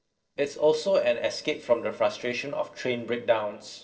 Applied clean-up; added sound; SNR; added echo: neural separator model SepFormer DNS4.